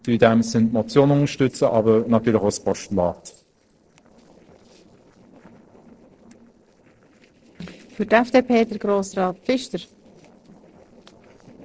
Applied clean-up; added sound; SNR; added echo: neural separator model SepFormer DNS4.